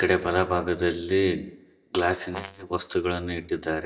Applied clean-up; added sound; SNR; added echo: neural mask model DeepFilterNet 3.